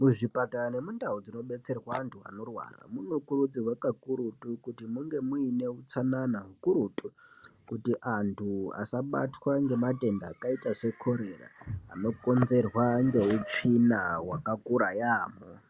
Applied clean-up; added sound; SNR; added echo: none; none; none; none.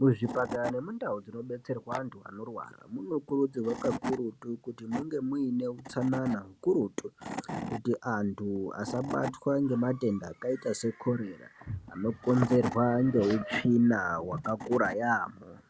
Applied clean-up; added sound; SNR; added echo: none; Wood / Tools; 13 dB; none.